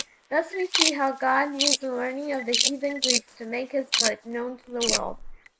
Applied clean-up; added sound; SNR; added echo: neural mask model Resemble Enhance denoiser.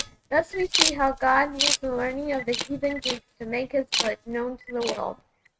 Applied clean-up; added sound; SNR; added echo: neural mask model RNNoise.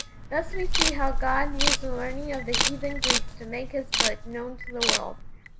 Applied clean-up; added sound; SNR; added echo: none; Camera + Bird; -5 dB; none.